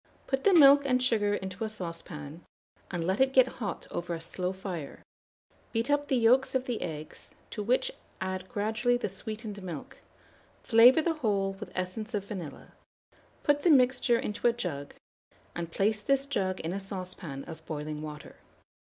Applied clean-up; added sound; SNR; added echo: none; Tambourine; 9 dB; none.